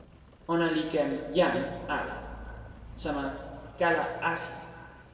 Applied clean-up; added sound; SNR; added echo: none; Rain; 16 dB; reverberation time 1.6 s.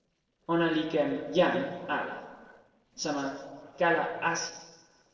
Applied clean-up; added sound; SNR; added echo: neural separator model SepFormer DNS4.